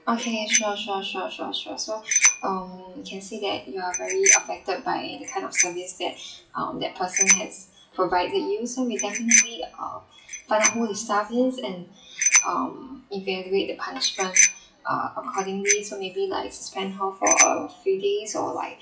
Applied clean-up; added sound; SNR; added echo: classical method WPE with log-MMSE.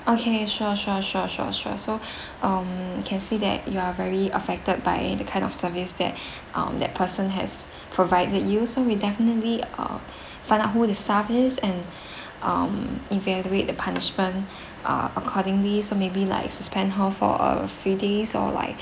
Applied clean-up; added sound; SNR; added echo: none; none; none; none.